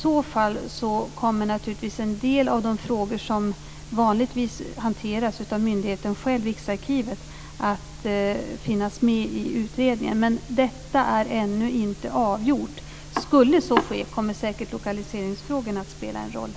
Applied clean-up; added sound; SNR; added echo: none; none; none; none.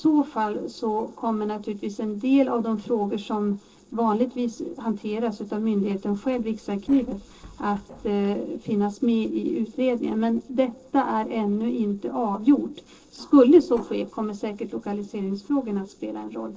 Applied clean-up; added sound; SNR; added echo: neural separator model SepFormer DNS4.